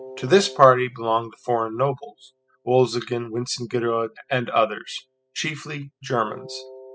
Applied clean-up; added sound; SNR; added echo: classical method spectral subtraction.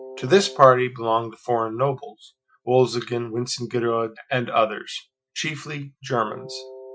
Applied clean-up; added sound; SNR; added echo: classical method Wiener filter.